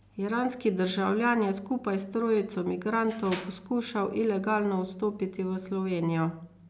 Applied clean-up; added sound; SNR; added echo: none; none; none; none.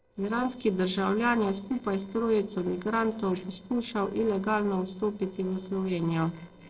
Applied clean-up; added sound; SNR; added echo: neural separator model SepFormer DNS4.